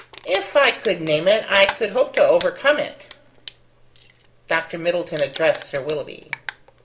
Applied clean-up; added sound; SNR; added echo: none; Crumpling, crinkling; 14 dB; reverberation time 0.5 s.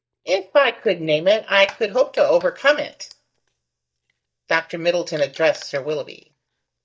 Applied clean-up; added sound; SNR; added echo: neural mask model DeepFilterNet 3.